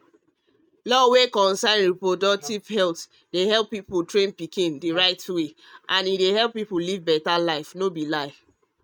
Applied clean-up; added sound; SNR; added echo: neural mask model RNNoise.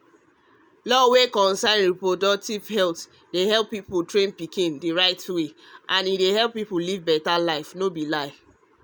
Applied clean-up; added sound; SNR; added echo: none; none; none; none.